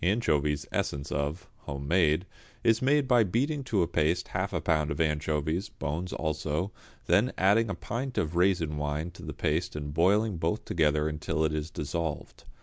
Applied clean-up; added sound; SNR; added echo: none; none; none; none.